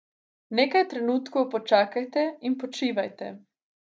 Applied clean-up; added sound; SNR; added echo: none; none; none; none.